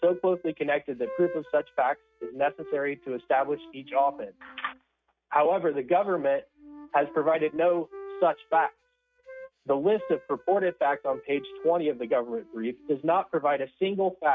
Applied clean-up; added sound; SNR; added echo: neural mask model RNNoise.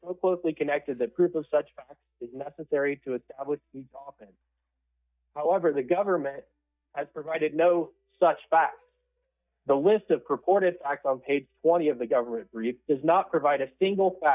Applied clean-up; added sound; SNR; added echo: neural mask model DeepFilterNet 3.